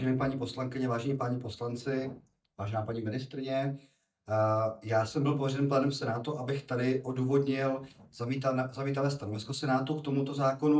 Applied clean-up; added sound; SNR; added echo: neural mask model DeepFilterNet 3.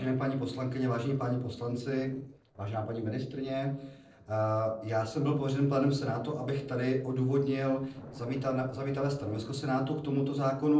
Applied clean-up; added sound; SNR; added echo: neural separator model SepFormer DNS4.